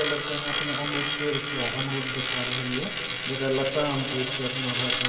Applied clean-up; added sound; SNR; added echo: none; Coin (dropping); -3 dB; reverberation time 2.2 s.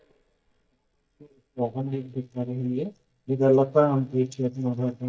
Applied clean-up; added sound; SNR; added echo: neural mask model DeepFilterNet 3.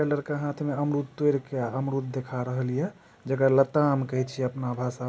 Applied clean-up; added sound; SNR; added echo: none; none; none; none.